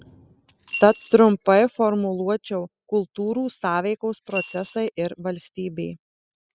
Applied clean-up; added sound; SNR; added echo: classical method spectral subtraction.